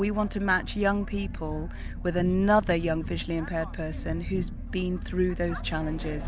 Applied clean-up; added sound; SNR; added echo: none; none; none; none.